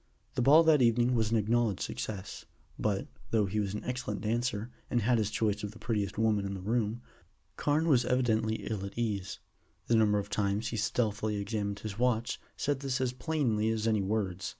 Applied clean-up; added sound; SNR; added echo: none; none; none; none.